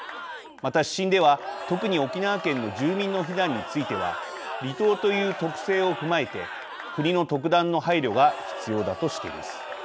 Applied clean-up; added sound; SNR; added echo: none; Crowd / Cheering; 10 dB; none.